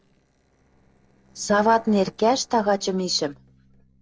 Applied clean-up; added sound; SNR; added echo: neural separator model SepFormer DNS4.